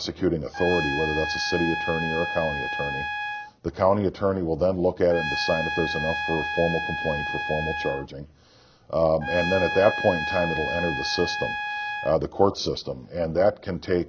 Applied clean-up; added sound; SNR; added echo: none; Trumpet; 4 dB; none.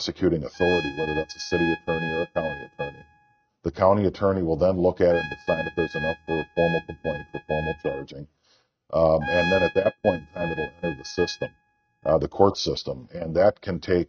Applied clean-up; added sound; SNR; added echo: neural mask model RNNoise.